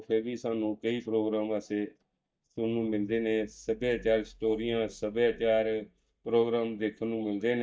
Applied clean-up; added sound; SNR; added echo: neural mask model DeepFilterNet 3.